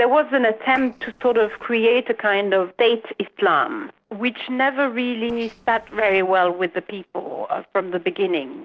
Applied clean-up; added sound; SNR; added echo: neural separator model SepFormer DNS4.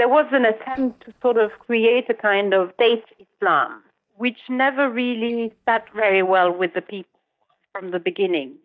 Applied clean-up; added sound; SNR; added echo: neural mask model DeepFilterNet 3.